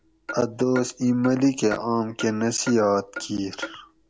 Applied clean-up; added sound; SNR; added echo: none; Clock; 15 dB; none.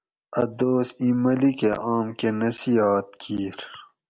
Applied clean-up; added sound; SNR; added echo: none; none; none; none.